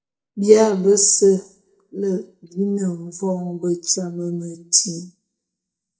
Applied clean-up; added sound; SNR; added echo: neural mask model DeepFilterNet 3.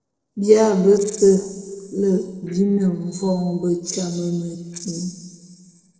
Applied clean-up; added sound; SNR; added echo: neural separator model SepFormer DNS4.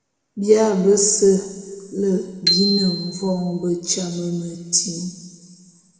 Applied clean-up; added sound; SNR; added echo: none; Bicycle bell; 7 dB; reverberation time 1.8 s.